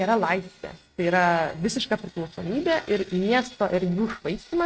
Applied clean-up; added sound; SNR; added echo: neural mask model RNNoise.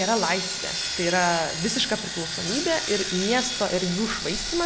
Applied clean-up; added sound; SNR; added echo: none; Sawing; 4 dB; none.